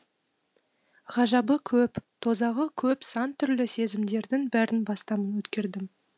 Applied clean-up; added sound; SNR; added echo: none; none; none; none.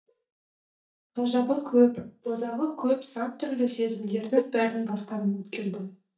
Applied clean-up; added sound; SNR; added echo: neural mask model DeepFilterNet 3.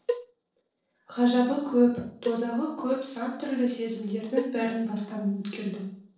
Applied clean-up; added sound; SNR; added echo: neural separator model SepFormer DNS4.